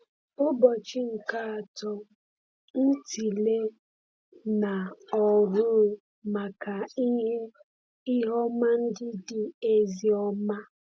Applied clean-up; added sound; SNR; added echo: none; none; none; none.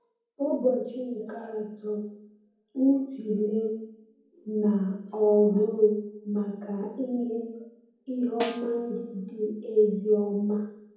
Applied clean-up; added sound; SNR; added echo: none; Snare drum; 12 dB; reverberation time 1.2 s.